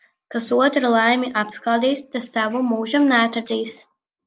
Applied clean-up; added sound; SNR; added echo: none; none; none; none.